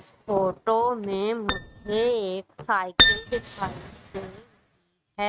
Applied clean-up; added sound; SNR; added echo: neural mask model RNNoise.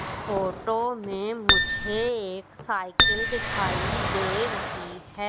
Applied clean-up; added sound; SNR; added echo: none; Acoustic guitar + Explosion; -3 dB; none.